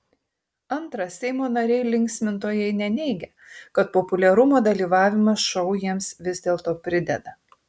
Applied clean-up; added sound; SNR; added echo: none; none; none; none.